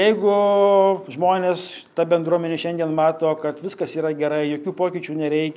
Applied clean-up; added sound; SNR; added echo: none; none; none; none.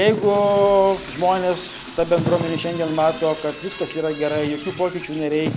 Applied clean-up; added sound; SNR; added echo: none; Wind / Fire + Toilet flush / Door; 11 dB; none.